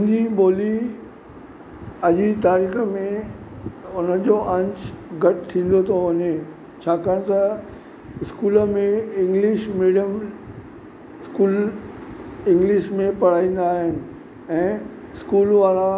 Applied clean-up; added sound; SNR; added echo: none; none; none; none.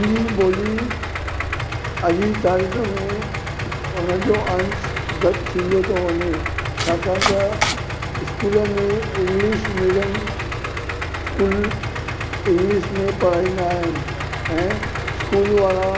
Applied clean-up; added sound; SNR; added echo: none; Domestic sounds, home sounds + Idling; 3 dB; none.